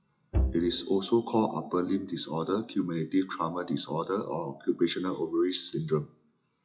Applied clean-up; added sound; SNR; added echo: classical method WPE with log-MMSE.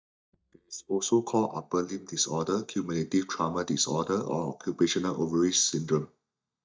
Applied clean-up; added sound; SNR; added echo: neural mask model DeepFilterNet 3.